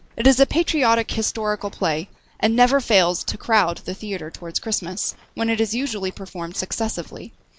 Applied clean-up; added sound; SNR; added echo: none; none; none; none.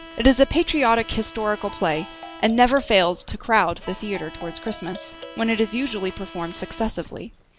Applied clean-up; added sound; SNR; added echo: none; Bowed string instrument + Marimba, xylophone; 18 dB; none.